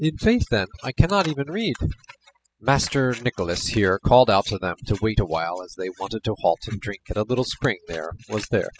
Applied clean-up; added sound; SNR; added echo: classical method spectral subtraction.